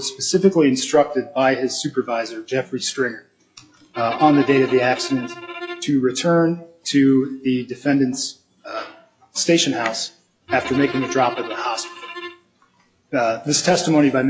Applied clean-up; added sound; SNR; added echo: classical method WPE with log-MMSE.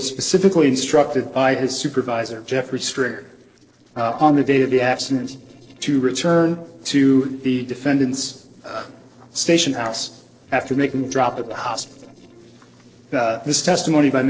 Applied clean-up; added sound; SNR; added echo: neural separator model SepFormer DNS4.